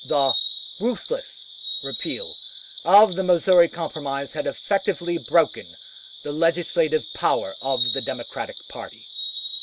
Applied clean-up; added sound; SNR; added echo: none; Bird vocalization, bird call, bird song; 4 dB; none.